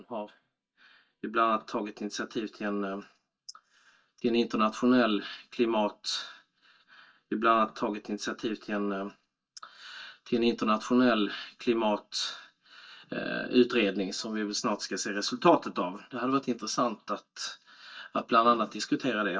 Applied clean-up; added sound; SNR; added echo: neural mask model DeepFilterNet 3.